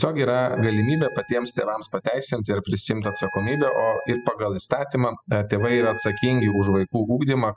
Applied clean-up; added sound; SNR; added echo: classical method spectral subtraction.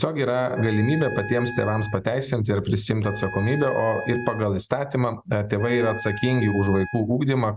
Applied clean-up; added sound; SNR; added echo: none; Wind instrument, woodwind instrument; 14 dB; none.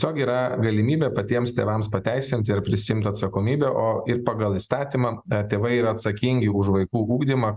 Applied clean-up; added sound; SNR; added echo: neural mask model Resemble Enhance denoiser.